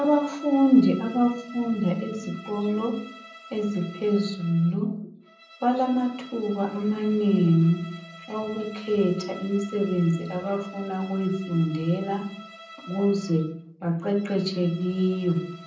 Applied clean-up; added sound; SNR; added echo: none; Bowed string instrument; 20 dB; reverberation time 0.6 s.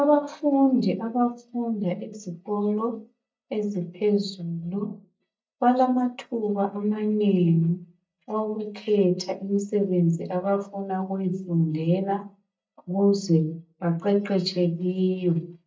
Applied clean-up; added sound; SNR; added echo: neural mask model DeepFilterNet 3.